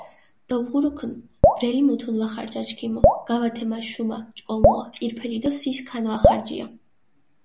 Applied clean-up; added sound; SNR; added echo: none; Drip; -2 dB; none.